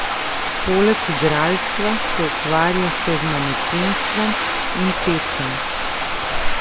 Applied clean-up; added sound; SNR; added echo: none; Bathtub (filling or washing); -2 dB; none.